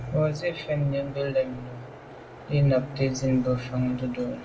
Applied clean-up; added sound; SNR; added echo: none; Train; 18 dB; reverberation time 1.1 s.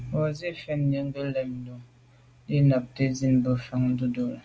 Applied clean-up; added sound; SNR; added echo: none; none; none; none.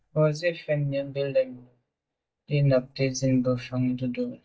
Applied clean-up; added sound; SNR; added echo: neural mask model DeepFilterNet 3.